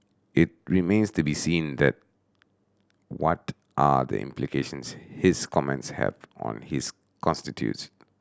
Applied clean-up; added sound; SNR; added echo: none; none; none; none.